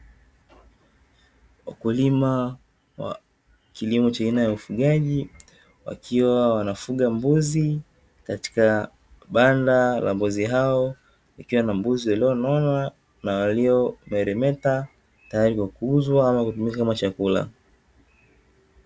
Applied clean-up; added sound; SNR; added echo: none; none; none; none.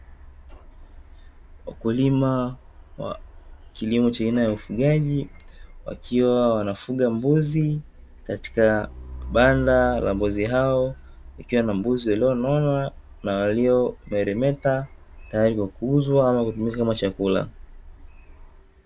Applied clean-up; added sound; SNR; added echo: none; Truck; 17 dB; none.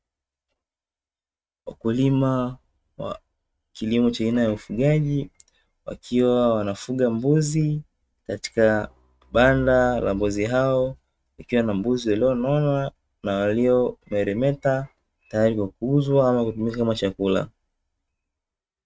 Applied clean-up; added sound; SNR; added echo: neural mask model RNNoise.